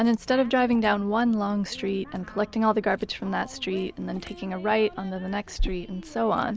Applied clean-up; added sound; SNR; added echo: none; Liquid; 13 dB; none.